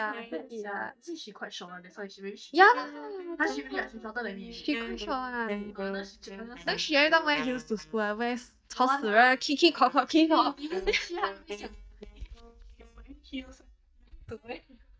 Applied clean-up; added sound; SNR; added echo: neural mask model DeepFilterNet 3.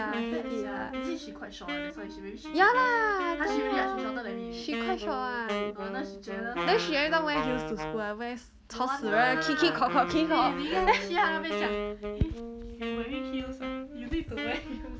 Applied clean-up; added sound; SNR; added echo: none; Wind instrument, woodwind instrument; 6 dB; none.